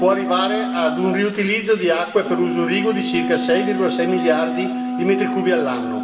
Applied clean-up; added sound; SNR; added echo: none; Wind instrument, woodwind instrument; 4 dB; reverberation time 2.3 s.